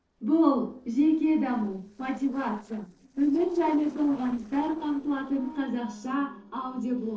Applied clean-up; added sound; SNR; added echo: neural separator model SepFormer DNS4.